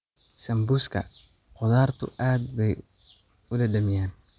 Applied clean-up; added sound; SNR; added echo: none; none; none; none.